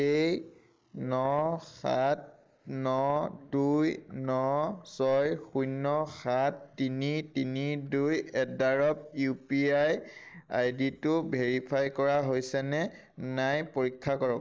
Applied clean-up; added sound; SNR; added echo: neural mask model Resemble Enhance denoiser.